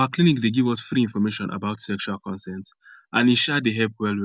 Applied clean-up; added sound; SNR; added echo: none; none; none; none.